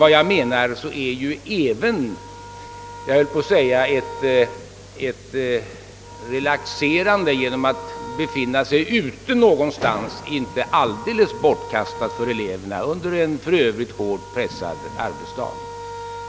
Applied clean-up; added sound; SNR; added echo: none; Wind instrument, woodwind instrument; 16 dB; none.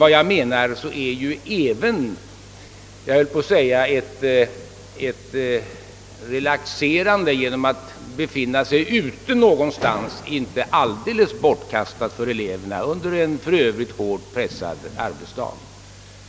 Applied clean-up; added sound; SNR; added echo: none; none; none; none.